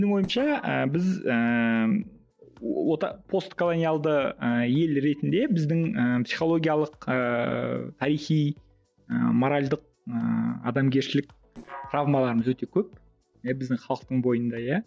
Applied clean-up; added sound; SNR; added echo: neural separator model SepFormer DNS4.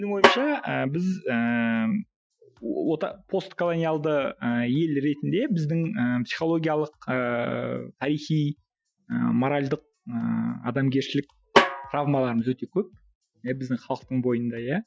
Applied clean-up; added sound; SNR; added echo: classical method Wiener filter.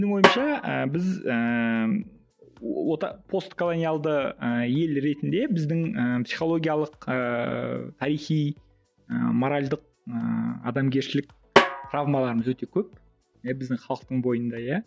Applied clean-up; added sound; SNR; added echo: none; Snare drum; -1 dB; none.